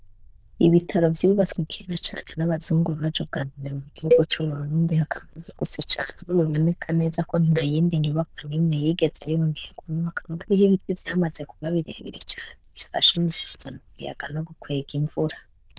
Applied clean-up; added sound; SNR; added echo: neural diffusion model UNIVERSE++.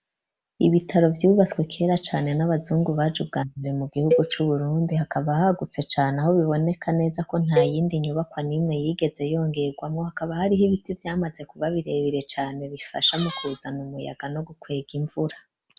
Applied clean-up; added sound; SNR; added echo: none; Cowbell + Squeak; 6 dB; none.